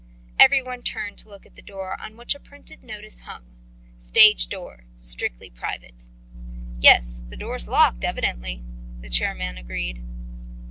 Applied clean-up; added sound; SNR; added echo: none; none; none; none.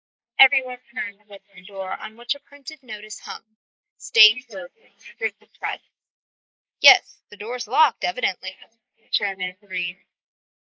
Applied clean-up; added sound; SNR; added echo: neural mask model Resemble Enhance denoiser.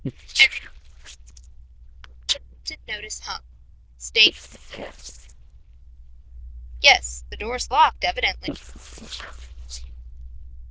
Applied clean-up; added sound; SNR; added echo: neural diffusion model UNIVERSE++.